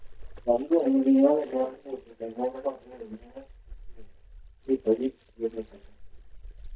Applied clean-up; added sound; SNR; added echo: neural mask model DeepFilterNet 3.